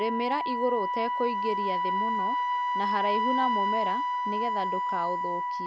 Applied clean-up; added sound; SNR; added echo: none; Wind instrument, woodwind instrument; -4 dB; none.